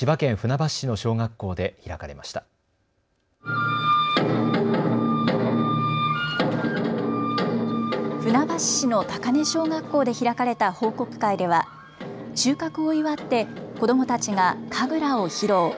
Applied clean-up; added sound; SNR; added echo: none; none; none; none.